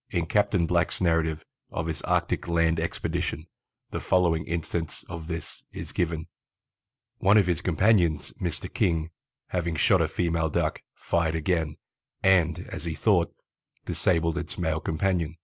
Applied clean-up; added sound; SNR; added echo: none; none; none; none.